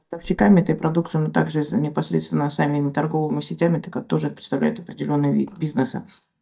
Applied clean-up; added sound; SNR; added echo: neural mask model DeepFilterNet 3.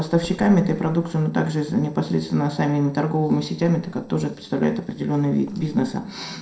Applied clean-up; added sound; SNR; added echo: neural separator model SepFormer DNS4.